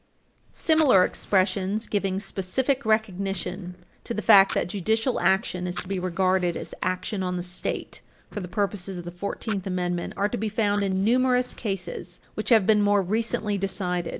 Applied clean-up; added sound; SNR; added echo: neural mask model Resemble Enhance denoiser.